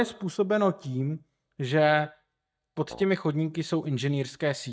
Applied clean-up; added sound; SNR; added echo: neural mask model DeepFilterNet 3.